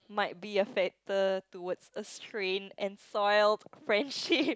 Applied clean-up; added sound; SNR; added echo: none; none; none; none.